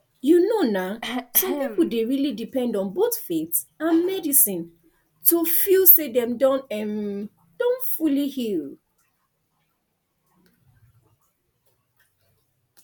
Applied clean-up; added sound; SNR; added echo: none; Cough; 8 dB; none.